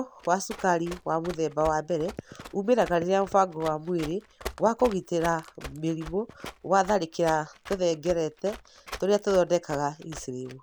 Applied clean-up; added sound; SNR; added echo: none; Run; 17 dB; none.